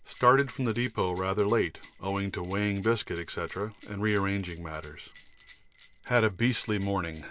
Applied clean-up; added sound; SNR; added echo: none; Bell; 10 dB; none.